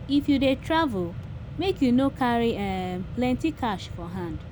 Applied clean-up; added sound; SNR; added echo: none; Mechanisms; 11 dB; none.